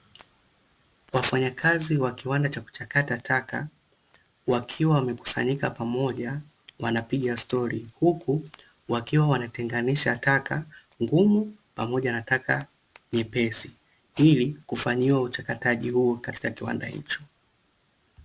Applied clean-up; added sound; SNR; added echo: none; none; none; none.